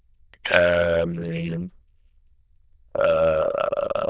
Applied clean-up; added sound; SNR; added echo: neural diffusion model UNIVERSE++.